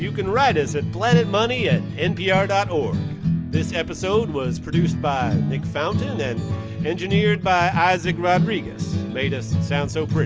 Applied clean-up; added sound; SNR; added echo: none; none; none; none.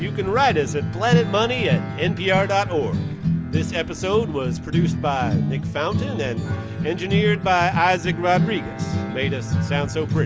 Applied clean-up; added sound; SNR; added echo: none; Bowed string instrument; 19 dB; none.